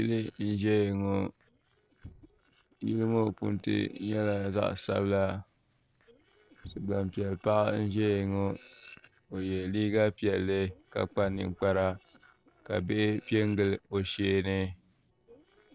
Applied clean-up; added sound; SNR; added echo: neural separator model SepFormer DNS4.